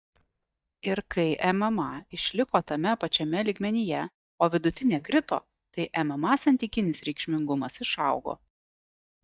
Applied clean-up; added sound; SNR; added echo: neural mask model DeepFilterNet 3.